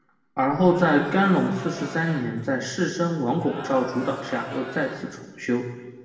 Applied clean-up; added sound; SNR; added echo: none; Crowd; 14 dB; reverberation time 1.1 s.